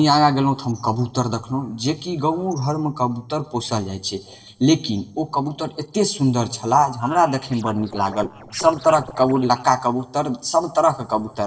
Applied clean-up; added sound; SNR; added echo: neural separator model SepFormer DNS4.